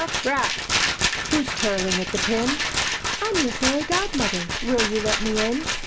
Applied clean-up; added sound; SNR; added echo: none; Rattle; -1 dB; none.